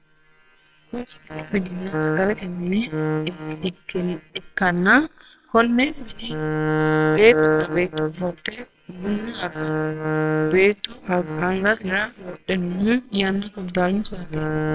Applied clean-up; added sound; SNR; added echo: neural separator model SepFormer WHAMR!.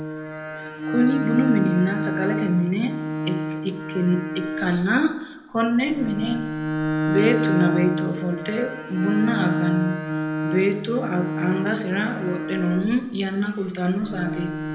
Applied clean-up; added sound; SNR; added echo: none; Bowed string instrument; 3 dB; reverberation time 0.6 s.